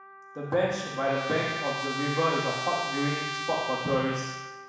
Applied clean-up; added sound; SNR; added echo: none; Trumpet; 5 dB; reverberation time 1.1 s.